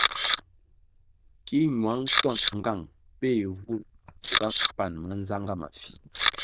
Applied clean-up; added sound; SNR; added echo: neural diffusion model UNIVERSE++.